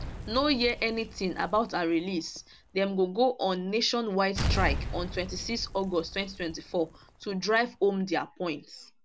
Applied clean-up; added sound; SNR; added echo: none; Explosion; 9 dB; none.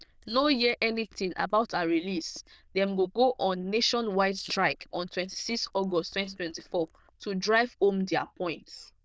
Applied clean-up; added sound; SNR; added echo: neural diffusion model UNIVERSE++.